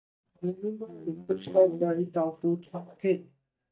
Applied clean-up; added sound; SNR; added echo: neural mask model DeepFilterNet 3.